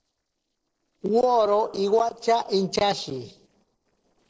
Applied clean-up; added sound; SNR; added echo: neural separator model SepFormer DNS4.